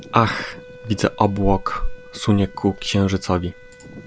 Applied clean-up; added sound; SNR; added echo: none; Bird vocalization, bird call, bird song + Wind instrument, woodwind instrument; 19 dB; none.